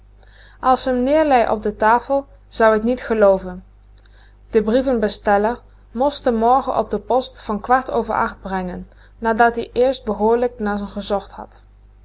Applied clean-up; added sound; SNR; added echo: none; none; none; none.